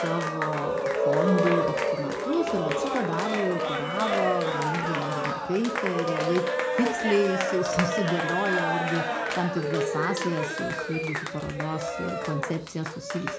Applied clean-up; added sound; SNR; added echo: none; Cheering; -1 dB; reverberation time 0.4 s.